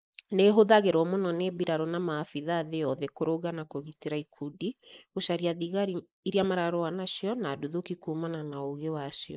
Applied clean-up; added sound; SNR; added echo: neural mask model Resemble Enhance denoiser.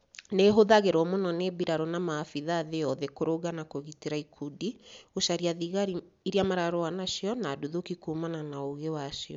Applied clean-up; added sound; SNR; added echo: none; none; none; none.